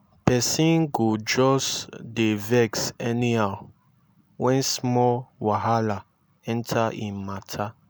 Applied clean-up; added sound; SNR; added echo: none; none; none; none.